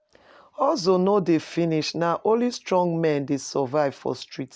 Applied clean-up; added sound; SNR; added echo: none; none; none; none.